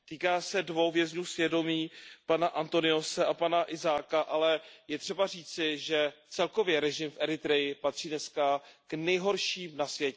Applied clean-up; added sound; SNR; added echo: none; none; none; none.